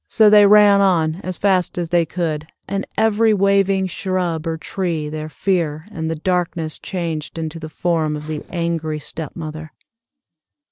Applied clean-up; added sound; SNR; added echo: neural separator model SepFormer DNS4.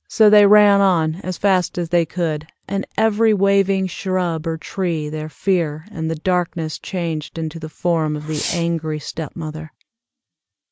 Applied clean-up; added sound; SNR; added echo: neural mask model Resemble Enhance denoiser.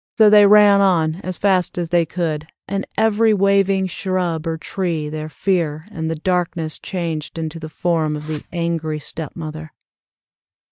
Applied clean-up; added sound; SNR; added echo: neural mask model DeepFilterNet 3.